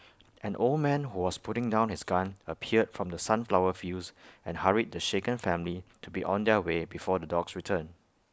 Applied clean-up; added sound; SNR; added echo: none; none; none; none.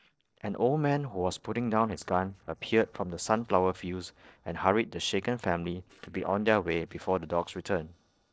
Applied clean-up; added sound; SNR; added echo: neural separator model SepFormer DNS4.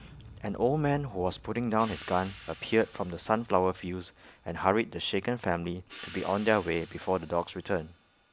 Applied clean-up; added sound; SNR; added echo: none; Explosion + Hi-hat; 19 dB; none.